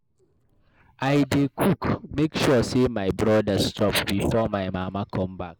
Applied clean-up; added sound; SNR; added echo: neural mask model Resemble Enhance denoiser.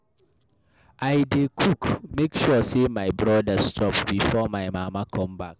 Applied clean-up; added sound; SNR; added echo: none; none; none; none.